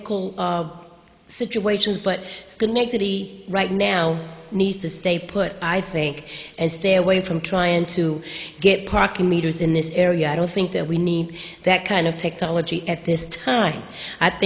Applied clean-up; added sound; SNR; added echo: none; none; none; none.